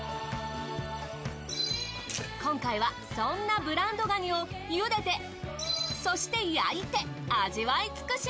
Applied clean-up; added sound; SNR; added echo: none; none; none; none.